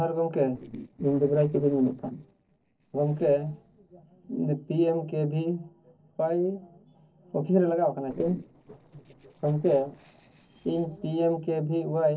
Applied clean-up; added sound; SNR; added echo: neural separator model SepFormer DNS4.